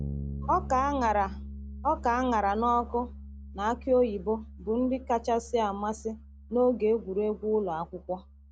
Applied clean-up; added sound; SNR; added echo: none; Bass guitar; 12 dB; none.